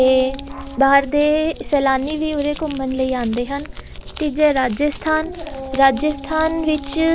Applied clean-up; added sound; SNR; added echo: none; Dog + Crumpling, crinkling; 12 dB; none.